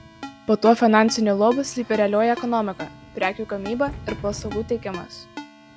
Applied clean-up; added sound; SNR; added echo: none; Sliding door + Ringtone; 16 dB; none.